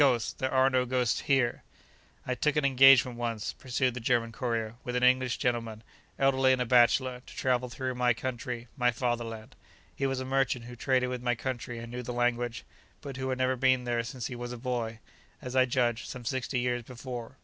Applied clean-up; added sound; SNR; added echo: none; none; none; none.